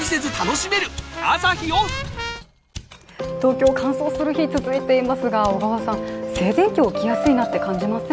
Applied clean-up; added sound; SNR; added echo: none; Mechanisms; 19 dB; none.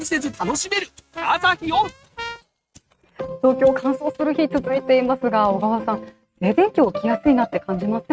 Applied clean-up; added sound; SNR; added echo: neural mask model RNNoise.